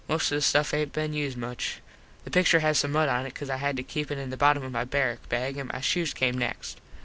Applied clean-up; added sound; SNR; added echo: none; none; none; none.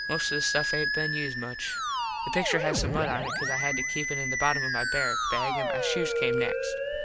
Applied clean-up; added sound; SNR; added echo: none; Musical instrument; -2 dB; none.